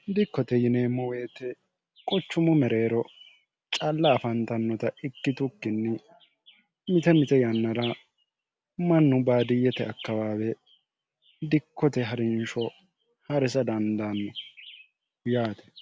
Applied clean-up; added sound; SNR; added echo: none; none; none; none.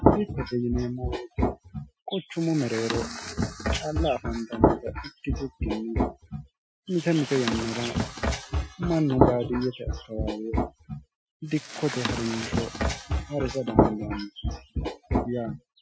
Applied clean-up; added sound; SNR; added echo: classical method Wiener filter.